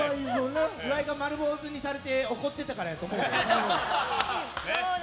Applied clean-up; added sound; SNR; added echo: none; none; none; none.